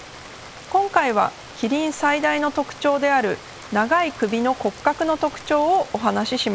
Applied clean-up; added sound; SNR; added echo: none; Rain; 18 dB; none.